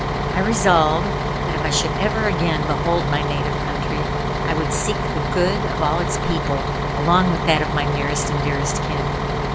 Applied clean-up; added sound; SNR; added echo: none; Bus; -1 dB; none.